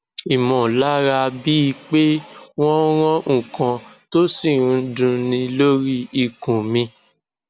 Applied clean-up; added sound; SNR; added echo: none; none; none; none.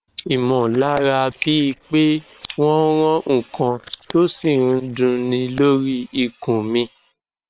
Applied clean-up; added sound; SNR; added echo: neural separator model SepFormer WHAM!.